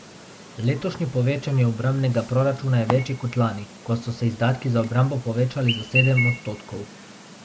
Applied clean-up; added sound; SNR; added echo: none; Chirp, tweet; 11 dB; none.